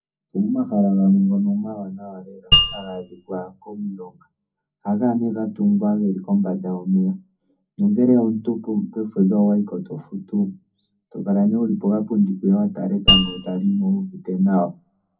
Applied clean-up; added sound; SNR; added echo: none; Mallet percussion; -1 dB; reverberation time 0.3 s.